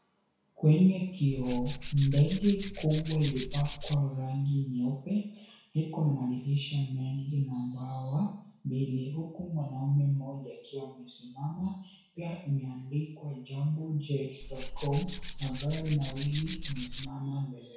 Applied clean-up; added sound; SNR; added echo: none; Tools; 8 dB; reverberation time 0.6 s.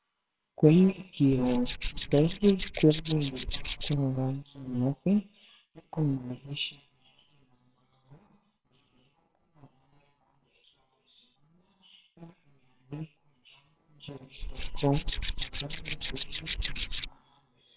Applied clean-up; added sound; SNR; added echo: neural separator model SepFormer WHAMR!.